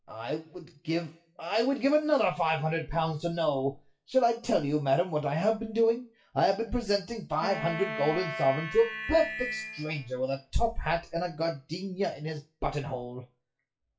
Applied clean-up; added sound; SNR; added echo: classical method WPE with log-MMSE.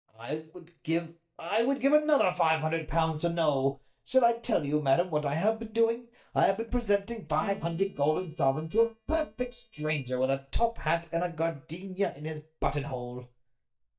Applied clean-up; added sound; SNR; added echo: neural mask model DeepFilterNet 3.